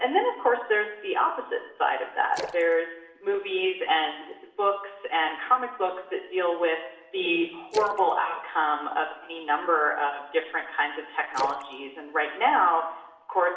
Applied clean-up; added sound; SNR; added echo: none; Splash, splatter; 17 dB; reverberation time 0.9 s.